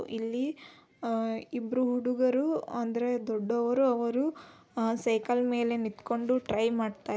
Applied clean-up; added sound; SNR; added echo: none; none; none; none.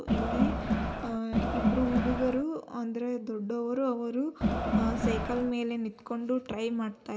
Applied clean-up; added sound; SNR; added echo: none; Crowd; -3 dB; reverberation time 0.6 s.